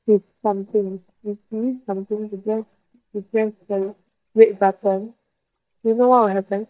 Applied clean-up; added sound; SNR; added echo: neural mask model DeepFilterNet 3.